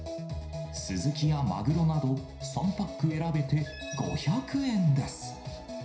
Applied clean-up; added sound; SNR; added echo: none; none; none; reverberation time 0.5 s.